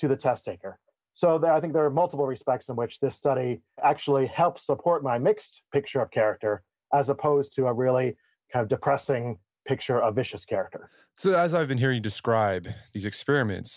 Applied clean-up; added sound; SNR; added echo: none; none; none; none.